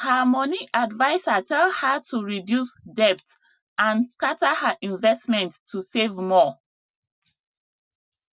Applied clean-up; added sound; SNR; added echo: none; none; none; none.